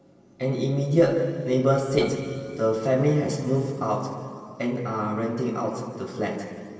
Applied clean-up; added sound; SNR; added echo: none; Piano; 14 dB; reverberation time 2.5 s.